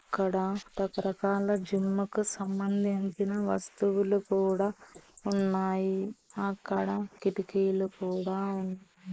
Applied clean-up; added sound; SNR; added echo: neural mask model Resemble Enhance denoiser.